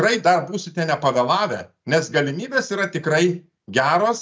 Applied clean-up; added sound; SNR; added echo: none; none; none; none.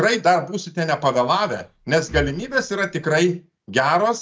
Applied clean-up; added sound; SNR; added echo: none; Breathing; 17 dB; none.